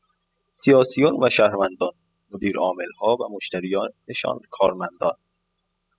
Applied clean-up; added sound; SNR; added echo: classical method spectral subtraction.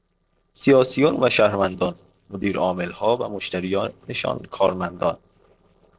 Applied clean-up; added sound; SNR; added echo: neural separator model SepFormer DNS4.